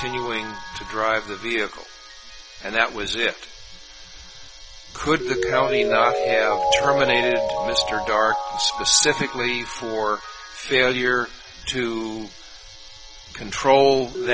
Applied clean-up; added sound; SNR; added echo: none; Mallet percussion; 5 dB; none.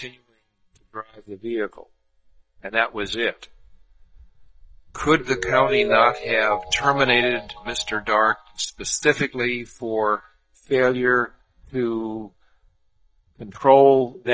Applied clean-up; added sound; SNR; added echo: neural mask model DeepFilterNet 3.